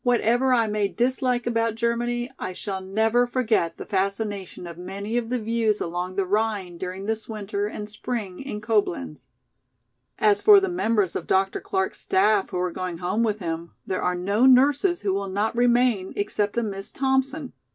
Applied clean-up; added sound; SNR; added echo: none; none; none; none.